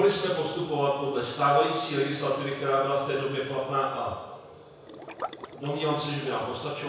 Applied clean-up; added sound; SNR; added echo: none; Liquid; 14 dB; reverberation time 1.0 s.